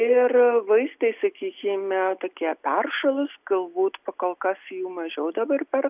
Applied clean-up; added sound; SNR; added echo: none; none; none; none.